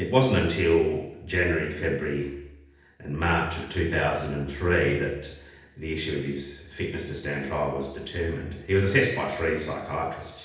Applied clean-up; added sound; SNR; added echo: none; none; none; reverberation time 0.8 s.